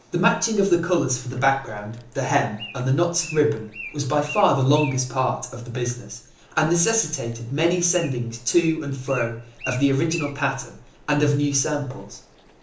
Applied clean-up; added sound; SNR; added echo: none; Bird; 19 dB; reverberation time 0.7 s.